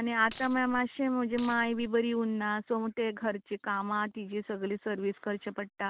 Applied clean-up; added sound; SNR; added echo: none; Coin (dropping); 11 dB; none.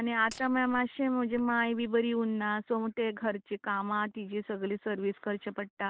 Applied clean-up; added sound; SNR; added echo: neural mask model DeepFilterNet 3.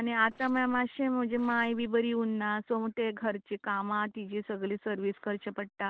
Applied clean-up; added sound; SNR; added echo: neural separator model SepFormer DNS4.